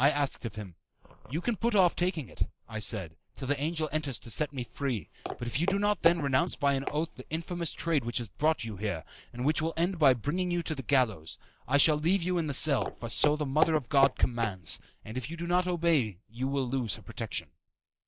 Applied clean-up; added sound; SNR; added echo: neural mask model Resemble Enhance denoiser.